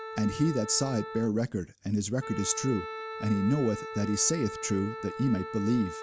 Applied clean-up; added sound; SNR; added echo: none; Wind instrument, woodwind instrument; 10 dB; none.